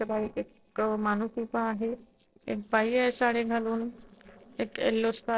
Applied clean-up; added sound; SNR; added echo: neural separator model SepFormer DNS4.